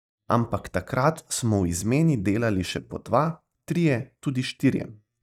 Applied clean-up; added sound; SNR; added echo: neural mask model DeepFilterNet 3.